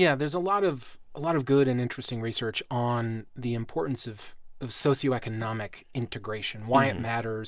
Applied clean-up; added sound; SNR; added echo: none; none; none; none.